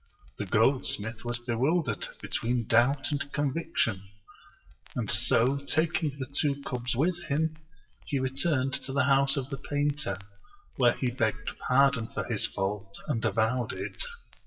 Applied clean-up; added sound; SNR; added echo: classical method WPE with log-MMSE.